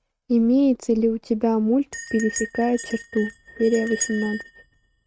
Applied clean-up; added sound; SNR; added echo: neural mask model RNNoise.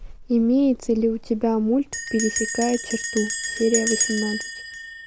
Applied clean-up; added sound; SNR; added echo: none; Bell; 6 dB; none.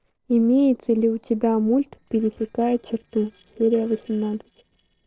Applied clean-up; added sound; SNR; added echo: neural separator model SepFormer DNS4.